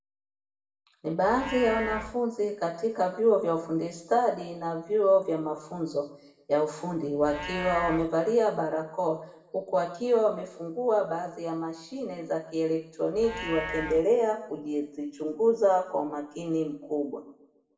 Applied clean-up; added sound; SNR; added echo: none; Livestock, farm animals, working animals; 16 dB; reverberation time 0.6 s.